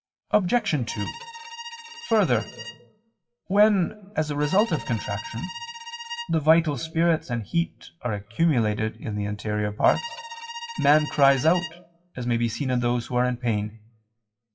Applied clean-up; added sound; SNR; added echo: classical method WPE with log-MMSE.